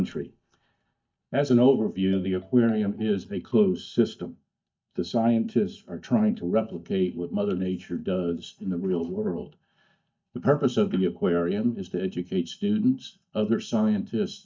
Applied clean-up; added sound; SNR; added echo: neural mask model DeepFilterNet 3.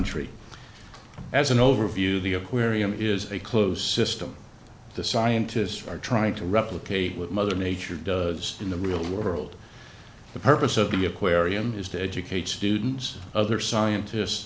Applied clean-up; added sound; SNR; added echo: none; none; none; none.